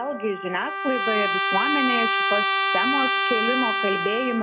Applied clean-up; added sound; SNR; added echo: none; Trumpet; -3 dB; none.